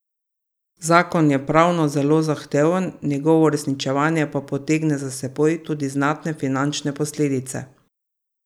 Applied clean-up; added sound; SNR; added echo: none; none; none; none.